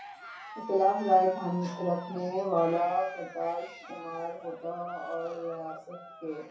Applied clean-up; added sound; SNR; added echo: none; Cheering; 14 dB; reverberation time 0.6 s.